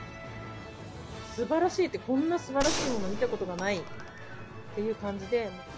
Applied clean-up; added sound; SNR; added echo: none; Gunshot, gunfire; 4 dB; none.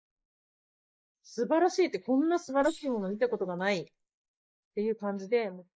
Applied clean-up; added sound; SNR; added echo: neural mask model Resemble Enhance denoiser.